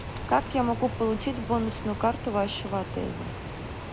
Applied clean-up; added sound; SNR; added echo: none; Rain; 6 dB; none.